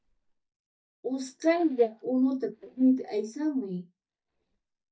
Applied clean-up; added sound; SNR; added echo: neural mask model DeepFilterNet 3.